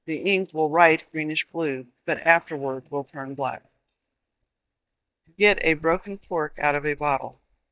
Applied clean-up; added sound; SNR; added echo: neural mask model DeepFilterNet 3.